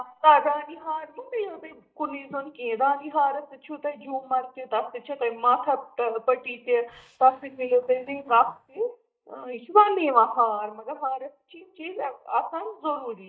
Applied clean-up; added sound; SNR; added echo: neural mask model DeepFilterNet 3.